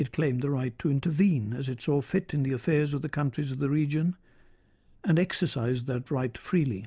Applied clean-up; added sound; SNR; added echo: none; none; none; none.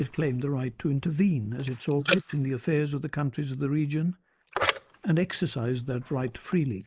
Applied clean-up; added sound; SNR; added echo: neural mask model Resemble Enhance denoiser.